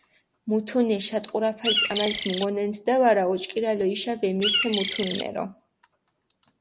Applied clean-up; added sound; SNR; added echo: none; Bird; -4 dB; none.